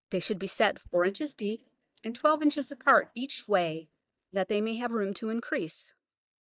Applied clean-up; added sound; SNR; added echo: neural mask model DeepFilterNet 3.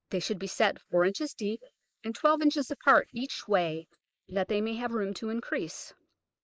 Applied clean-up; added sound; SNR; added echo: neural mask model Resemble Enhance denoiser.